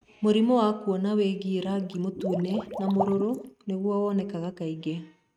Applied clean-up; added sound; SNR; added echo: neural mask model RNNoise.